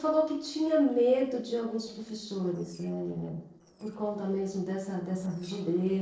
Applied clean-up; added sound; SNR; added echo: neural separator model SepFormer DNS4.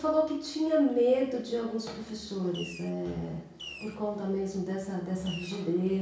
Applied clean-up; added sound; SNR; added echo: none; Fireworks; 14 dB; reverberation time 0.6 s.